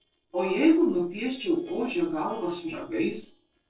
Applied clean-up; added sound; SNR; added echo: neural separator model SepFormer DNS4.